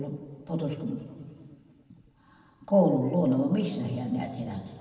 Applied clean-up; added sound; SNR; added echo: none; none; none; reverberation time 1.9 s.